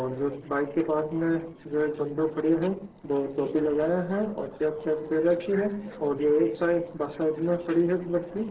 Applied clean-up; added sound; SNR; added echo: neural separator model SepFormer DNS4.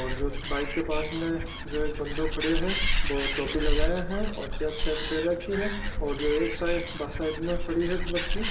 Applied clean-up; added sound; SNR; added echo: none; Animal; -2 dB; reverberation time 0.8 s.